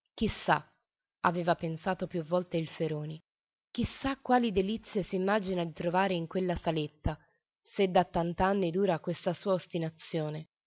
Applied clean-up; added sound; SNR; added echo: none; none; none; none.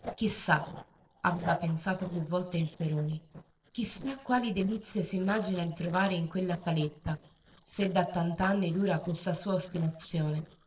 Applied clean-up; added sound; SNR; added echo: neural separator model SepFormer DNS4.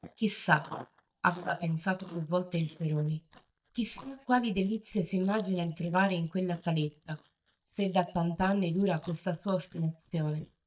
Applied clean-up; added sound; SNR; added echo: neural mask model DeepFilterNet 3.